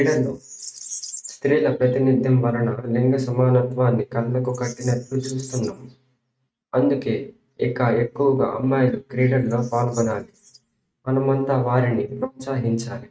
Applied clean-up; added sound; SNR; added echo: neural mask model RNNoise.